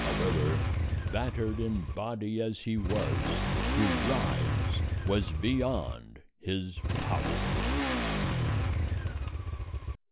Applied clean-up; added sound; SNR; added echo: none; Motorcycle / Accelerating, revving, vroom; -3 dB; none.